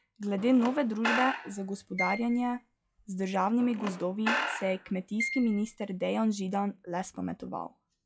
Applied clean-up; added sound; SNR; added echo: classical method log-MMSE.